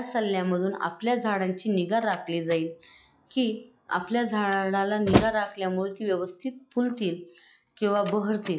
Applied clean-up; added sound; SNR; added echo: classical method log-MMSE.